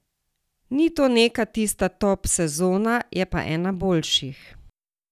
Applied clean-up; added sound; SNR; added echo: none; none; none; none.